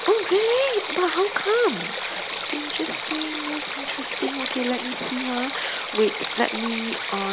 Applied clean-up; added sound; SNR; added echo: none; Stream; 4 dB; none.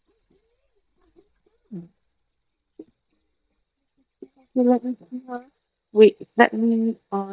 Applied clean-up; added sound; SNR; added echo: neural mask model DeepFilterNet 3.